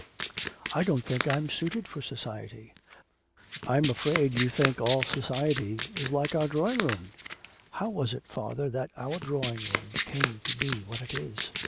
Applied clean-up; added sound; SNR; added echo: none; Domestic sounds, home sounds; 3 dB; none.